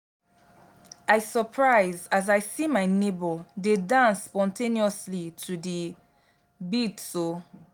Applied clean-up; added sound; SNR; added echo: none; none; none; none.